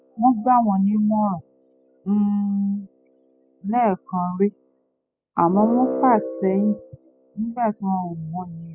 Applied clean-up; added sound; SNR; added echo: classical method spectral subtraction.